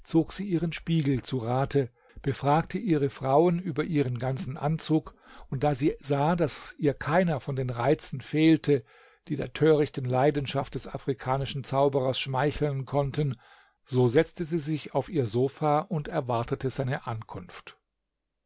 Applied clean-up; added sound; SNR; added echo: none; none; none; none.